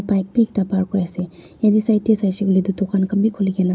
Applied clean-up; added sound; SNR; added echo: none; none; none; none.